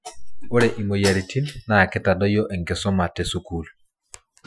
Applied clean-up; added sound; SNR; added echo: classical method Wiener filter.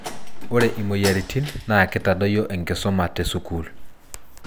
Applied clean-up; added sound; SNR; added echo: none; Slam; 15 dB; none.